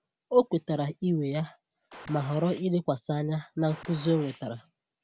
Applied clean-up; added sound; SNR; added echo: none; Gunshot, gunfire; 19 dB; none.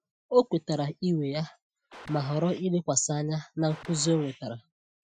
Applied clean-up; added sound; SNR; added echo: classical method Wiener filter.